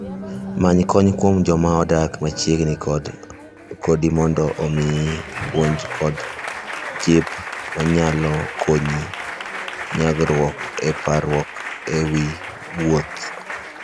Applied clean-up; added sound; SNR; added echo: none; Applause; 10 dB; none.